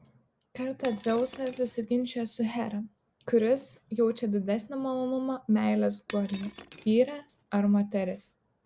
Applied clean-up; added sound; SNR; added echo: none; Shatter; 16 dB; none.